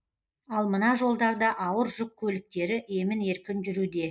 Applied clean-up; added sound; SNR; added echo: neural mask model Resemble Enhance denoiser.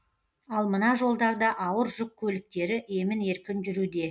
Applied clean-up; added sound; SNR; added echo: none; none; none; none.